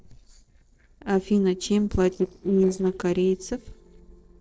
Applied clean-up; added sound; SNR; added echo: neural separator model SepFormer DNS4.